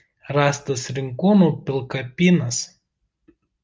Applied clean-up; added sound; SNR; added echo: none; none; none; none.